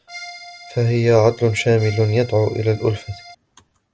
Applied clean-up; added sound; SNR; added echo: none; Accordion; 19 dB; none.